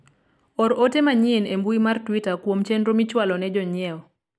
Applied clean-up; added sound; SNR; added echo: none; none; none; none.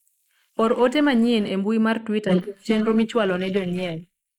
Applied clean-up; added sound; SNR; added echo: neural mask model Resemble Enhance denoiser.